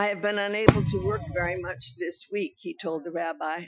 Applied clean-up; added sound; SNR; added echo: classical method Wiener filter.